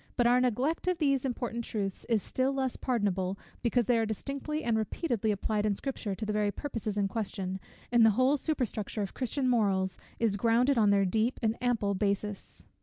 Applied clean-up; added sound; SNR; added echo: none; none; none; none.